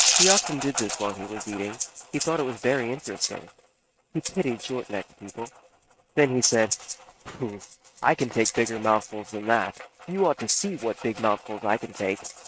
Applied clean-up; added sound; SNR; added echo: neural mask model RNNoise.